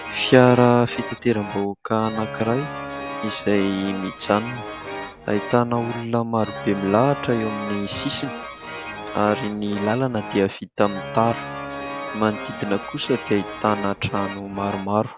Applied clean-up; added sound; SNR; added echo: none; Organ; 10 dB; none.